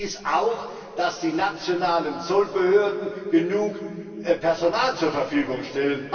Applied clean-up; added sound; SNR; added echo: none; none; none; reverberation time 2.5 s.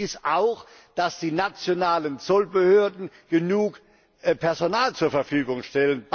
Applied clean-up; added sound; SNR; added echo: none; none; none; none.